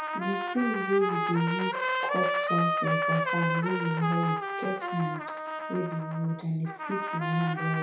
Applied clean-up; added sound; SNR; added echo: none; Trumpet; 1 dB; reverberation time 0.6 s.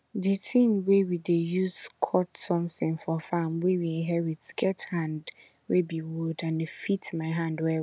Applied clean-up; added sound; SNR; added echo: none; none; none; none.